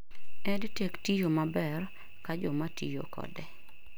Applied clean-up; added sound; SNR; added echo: none; none; none; none.